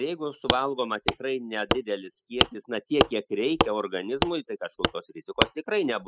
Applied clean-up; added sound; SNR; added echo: classical method spectral subtraction.